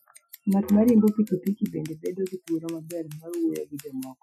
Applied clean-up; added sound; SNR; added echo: classical method Wiener filter.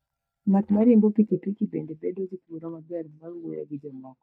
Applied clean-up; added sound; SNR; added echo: neural mask model DeepFilterNet 3.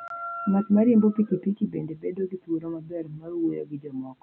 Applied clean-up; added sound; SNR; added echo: none; none; none; none.